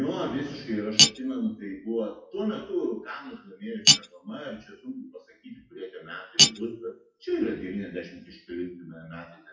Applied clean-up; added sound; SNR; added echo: classical method WPE with log-MMSE.